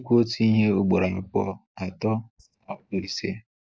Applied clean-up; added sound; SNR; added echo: neural mask model DeepFilterNet 3.